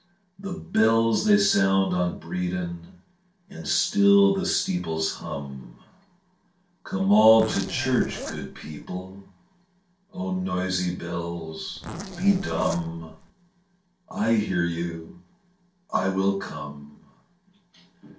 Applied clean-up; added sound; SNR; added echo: neural separator model SepFormer DNS4.